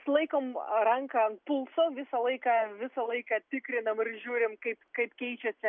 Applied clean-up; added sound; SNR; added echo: none; none; none; none.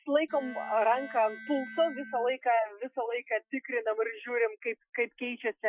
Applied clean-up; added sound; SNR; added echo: classical method Wiener filter.